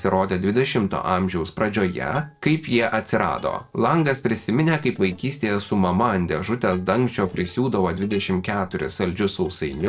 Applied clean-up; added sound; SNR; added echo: neural separator model SepFormer DNS4.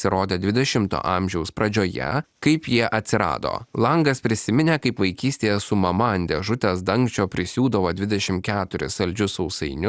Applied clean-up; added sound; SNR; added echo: none; none; none; none.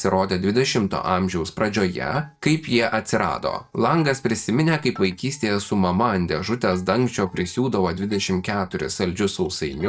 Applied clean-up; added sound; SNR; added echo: neural mask model DeepFilterNet 3.